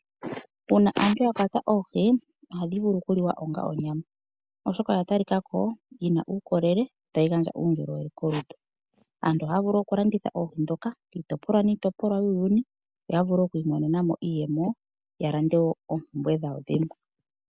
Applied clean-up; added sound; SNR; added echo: none; none; none; none.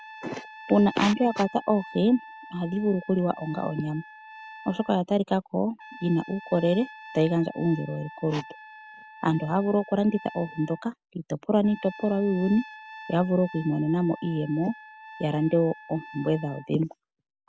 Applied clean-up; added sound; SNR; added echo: none; Trumpet; 18 dB; none.